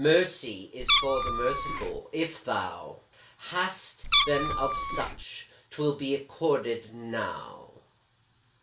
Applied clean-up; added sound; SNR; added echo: none; Meow; -3 dB; none.